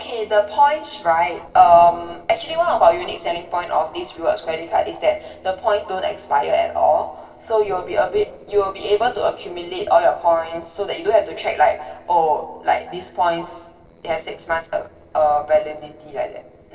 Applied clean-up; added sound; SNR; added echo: neural separator model SepFormer DNS4.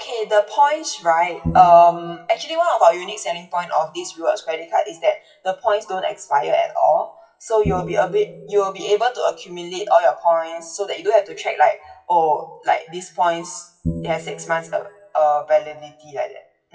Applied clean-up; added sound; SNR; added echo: classical method WPE with log-MMSE.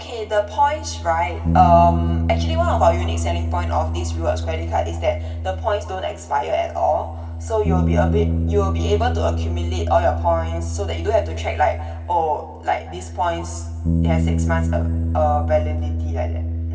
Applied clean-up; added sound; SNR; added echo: none; Bass guitar; 0 dB; reverberation time 2.9 s.